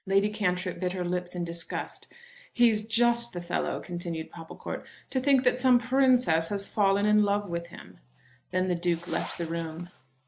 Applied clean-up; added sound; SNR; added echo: none; none; none; none.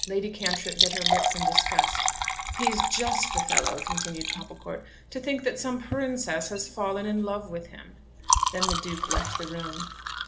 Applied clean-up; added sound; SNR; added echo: none; Liquid; -3 dB; reverberation time 1.1 s.